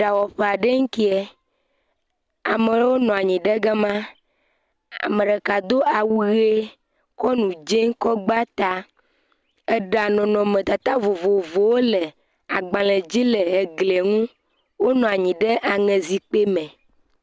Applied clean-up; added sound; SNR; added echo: none; none; none; none.